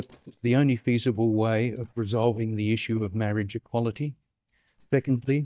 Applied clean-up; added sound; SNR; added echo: neural mask model DeepFilterNet 3.